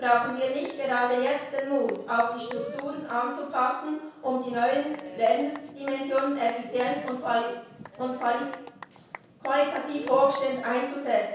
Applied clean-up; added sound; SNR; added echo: none; Applause / Cheering / Clapping; 15 dB; reverberation time 0.7 s.